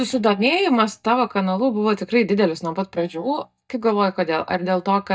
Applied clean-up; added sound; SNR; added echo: neural mask model DeepFilterNet 3.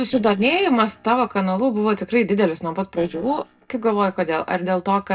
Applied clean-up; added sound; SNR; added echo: neural separator model SepFormer DNS4.